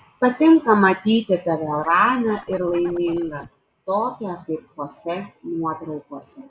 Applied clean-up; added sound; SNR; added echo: none; Scratching (performance technique); 20 dB; none.